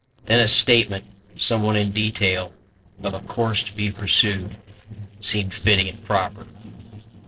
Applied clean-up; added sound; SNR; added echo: neural separator model SepFormer DNS4.